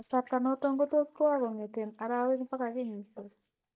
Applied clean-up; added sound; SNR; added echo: neural mask model DeepFilterNet 3.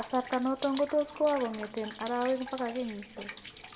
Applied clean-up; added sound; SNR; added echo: none; Rain; 15 dB; reverberation time 1.6 s.